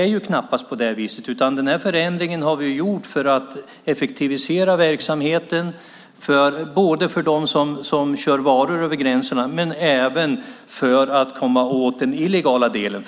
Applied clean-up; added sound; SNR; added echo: none; none; none; none.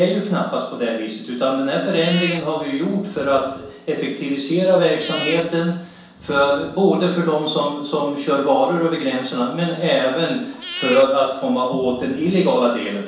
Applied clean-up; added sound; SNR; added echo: none; Meow / Purr; 14 dB; reverberation time 0.7 s.